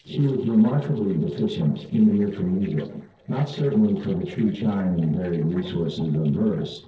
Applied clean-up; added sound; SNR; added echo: neural separator model SepFormer DNS4.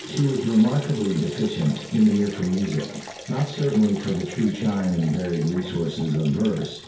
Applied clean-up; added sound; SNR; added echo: none; Liquid; 16 dB; reverberation time 0.6 s.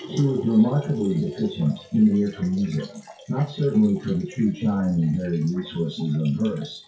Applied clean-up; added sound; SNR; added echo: classical method WPE with log-MMSE.